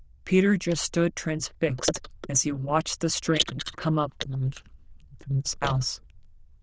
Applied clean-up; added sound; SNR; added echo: neural diffusion model UNIVERSE++.